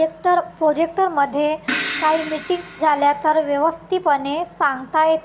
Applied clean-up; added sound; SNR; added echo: none; Crash cymbal; 10 dB; none.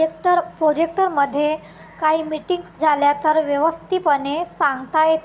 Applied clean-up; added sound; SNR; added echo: none; none; none; none.